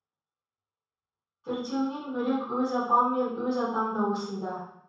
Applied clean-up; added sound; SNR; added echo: none; none; none; reverberation time 0.7 s.